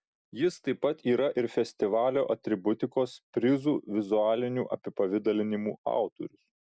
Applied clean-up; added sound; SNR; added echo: none; none; none; none.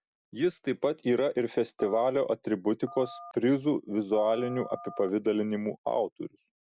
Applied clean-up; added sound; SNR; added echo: none; Telephone; 18 dB; none.